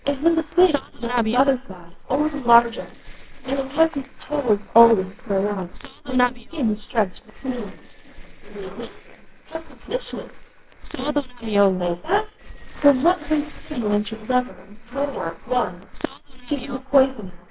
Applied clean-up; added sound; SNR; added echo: neural separator model SepFormer WHAMR!.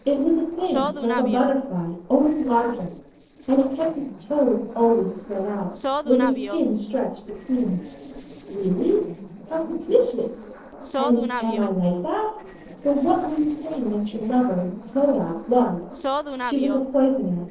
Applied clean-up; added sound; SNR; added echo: neural separator model SepFormer DNS4.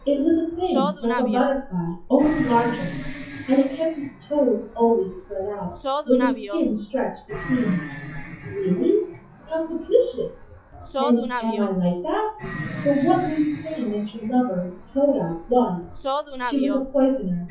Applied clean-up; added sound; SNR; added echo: classical method WPE with log-MMSE.